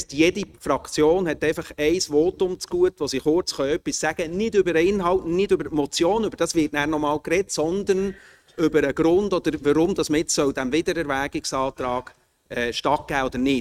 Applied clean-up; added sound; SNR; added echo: neural mask model RNNoise.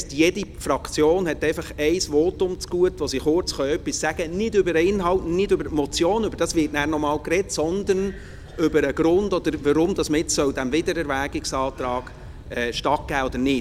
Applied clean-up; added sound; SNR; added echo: none; Animal; 15 dB; none.